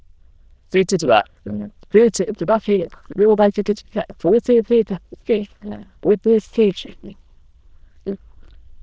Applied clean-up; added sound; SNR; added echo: neural diffusion model UNIVERSE++.